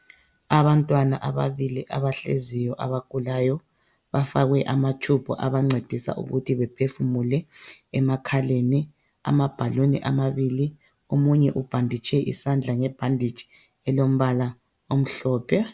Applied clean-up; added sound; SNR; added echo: none; none; none; none.